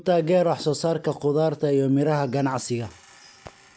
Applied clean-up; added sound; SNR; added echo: none; none; none; none.